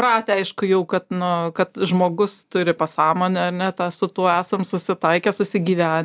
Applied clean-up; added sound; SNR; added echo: none; none; none; none.